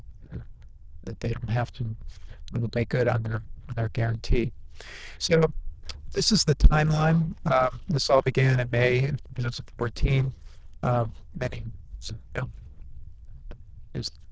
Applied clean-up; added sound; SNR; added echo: neural diffusion model UNIVERSE++.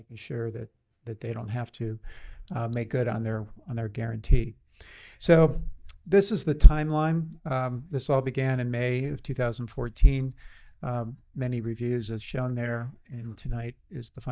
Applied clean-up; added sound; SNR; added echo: neural mask model DeepFilterNet 3.